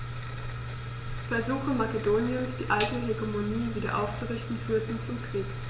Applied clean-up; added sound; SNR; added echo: none; Tambourine; 12 dB; none.